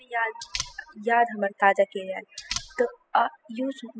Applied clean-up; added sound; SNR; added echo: classical method spectral subtraction.